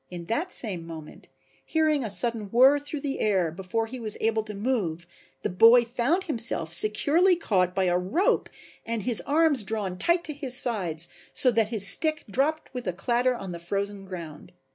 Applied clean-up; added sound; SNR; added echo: none; none; none; none.